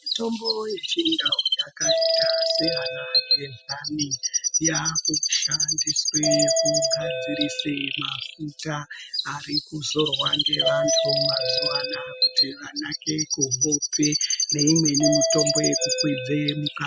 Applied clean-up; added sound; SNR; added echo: classical method spectral subtraction.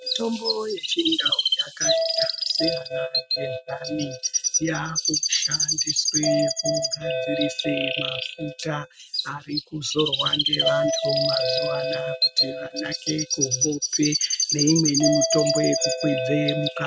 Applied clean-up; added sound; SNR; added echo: neural mask model RNNoise.